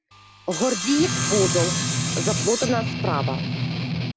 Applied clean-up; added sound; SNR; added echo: none; Strum + Sawing; 0 dB; none.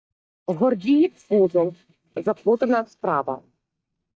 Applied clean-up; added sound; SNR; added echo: neural mask model DeepFilterNet 3.